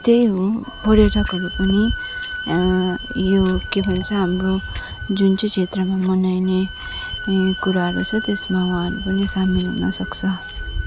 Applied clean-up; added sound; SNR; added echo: none; Bowed string instrument; 12 dB; none.